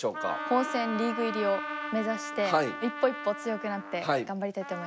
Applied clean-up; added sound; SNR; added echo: none; Trumpet + Wind instrument, woodwind instrument; 7 dB; none.